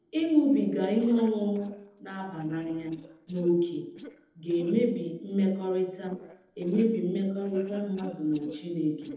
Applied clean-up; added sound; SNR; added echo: neural separator model SepFormer DNS4.